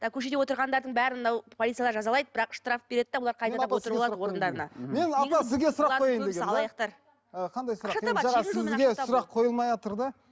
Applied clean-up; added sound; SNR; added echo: none; none; none; none.